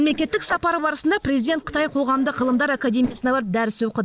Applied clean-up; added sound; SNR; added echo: neural separator model SepFormer DNS4.